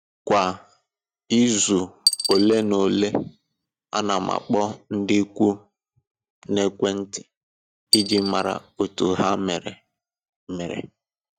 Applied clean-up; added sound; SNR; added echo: neural mask model RNNoise.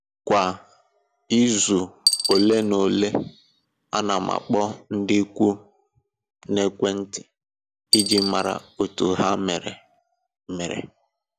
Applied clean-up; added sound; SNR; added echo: none; Coin (dropping); 4 dB; none.